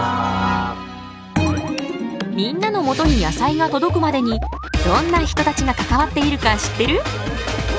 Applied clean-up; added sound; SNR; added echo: none; none; none; none.